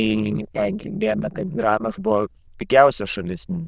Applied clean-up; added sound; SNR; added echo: neural diffusion model UNIVERSE++.